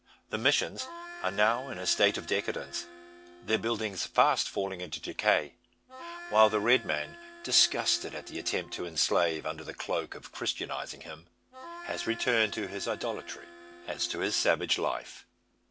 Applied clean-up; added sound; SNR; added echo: none; Harmonica; 16 dB; none.